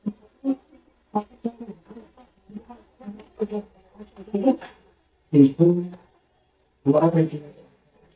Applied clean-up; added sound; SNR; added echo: neural mask model DeepFilterNet 3.